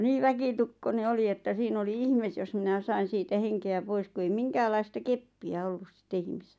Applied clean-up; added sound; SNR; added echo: none; none; none; none.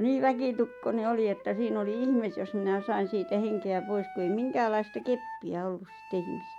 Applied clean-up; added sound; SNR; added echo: none; Wind instrument, woodwind instrument; 15 dB; none.